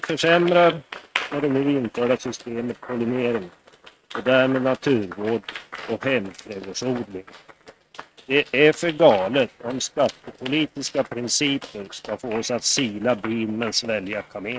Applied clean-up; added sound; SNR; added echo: neural mask model RNNoise.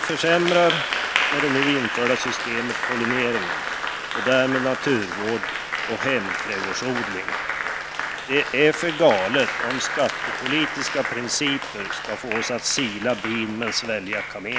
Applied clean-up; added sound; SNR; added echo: none; Applause; 3 dB; none.